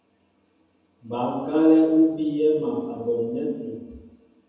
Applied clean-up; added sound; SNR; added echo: none; none; none; reverberation time 1.1 s.